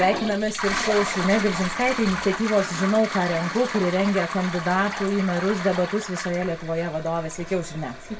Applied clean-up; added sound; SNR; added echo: none; Toilet flush; 7 dB; reverberation time 0.2 s.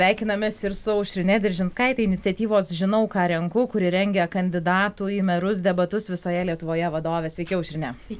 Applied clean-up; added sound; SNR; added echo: none; none; none; none.